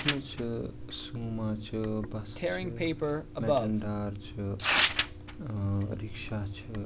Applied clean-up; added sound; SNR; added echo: none; Tearing; -1 dB; none.